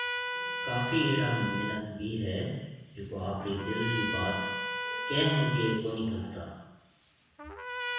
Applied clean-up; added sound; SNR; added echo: none; Trumpet; 4 dB; reverberation time 1.1 s.